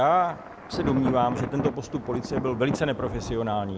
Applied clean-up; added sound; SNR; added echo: none; Thunder; 7 dB; none.